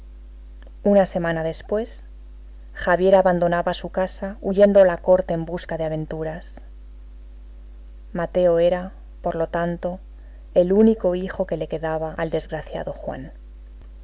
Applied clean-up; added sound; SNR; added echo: none; none; none; none.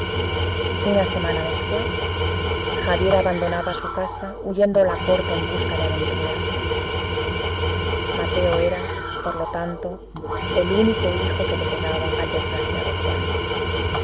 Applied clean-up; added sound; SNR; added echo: none; Tools; -1 dB; none.